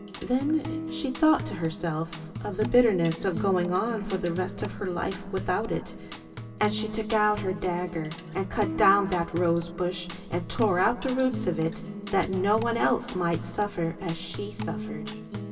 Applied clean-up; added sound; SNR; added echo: none; Acoustic guitar; 9 dB; reverberation time 2.6 s.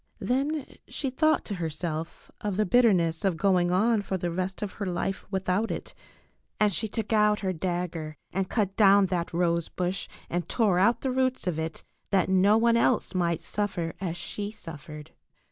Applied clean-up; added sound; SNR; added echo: none; none; none; none.